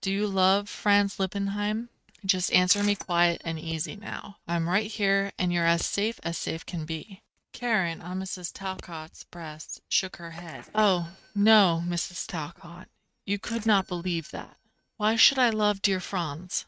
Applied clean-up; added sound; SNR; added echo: neural mask model RNNoise.